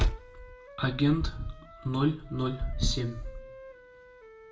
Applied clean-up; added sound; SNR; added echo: none; Wind instrument, woodwind instrument; 20 dB; reverberation time 0.3 s.